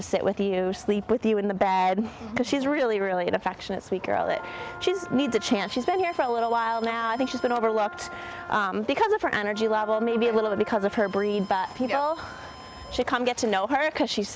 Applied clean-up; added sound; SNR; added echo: none; Wind instrument, woodwind instrument + Printer; 17 dB; none.